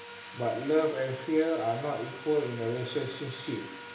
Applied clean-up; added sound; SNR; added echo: none; Sawing; 14 dB; reverberation time 0.7 s.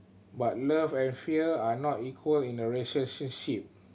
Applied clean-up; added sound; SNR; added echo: none; none; none; none.